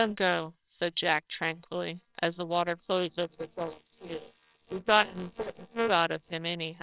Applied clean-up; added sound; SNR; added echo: neural separator model SepFormer WHAMR!.